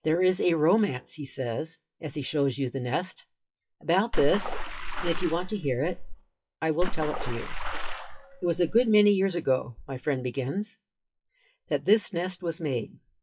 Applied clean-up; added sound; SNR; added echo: classical method WPE with log-MMSE.